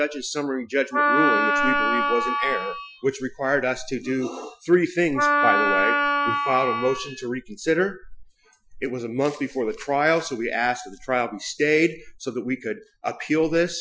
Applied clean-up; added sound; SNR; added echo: classical method Wiener filter.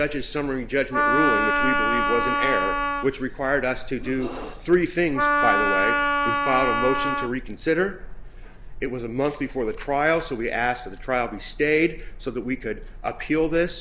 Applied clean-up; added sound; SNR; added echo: none; Wind instrument, woodwind instrument; -2 dB; none.